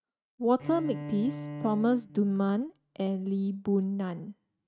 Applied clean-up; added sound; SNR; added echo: neural mask model RNNoise.